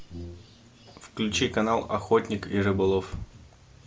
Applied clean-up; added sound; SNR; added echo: none; Brass instrument; 15 dB; none.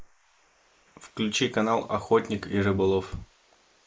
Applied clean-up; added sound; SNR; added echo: neural mask model Resemble Enhance denoiser.